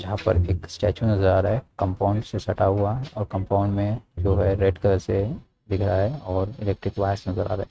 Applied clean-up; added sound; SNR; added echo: neural mask model RNNoise.